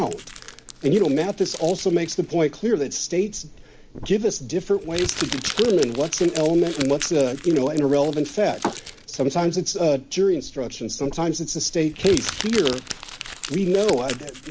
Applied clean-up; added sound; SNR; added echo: none; Crumpling, crinkling; 13 dB; none.